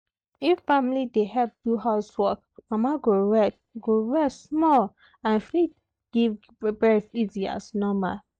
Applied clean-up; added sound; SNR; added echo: neural mask model DeepFilterNet 3.